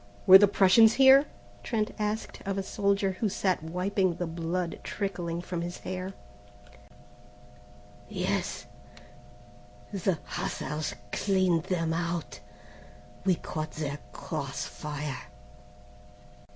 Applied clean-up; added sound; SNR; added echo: none; none; none; none.